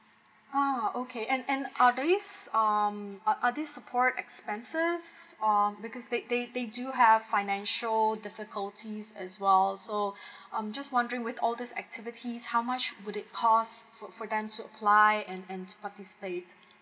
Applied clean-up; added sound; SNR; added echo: none; none; none; none.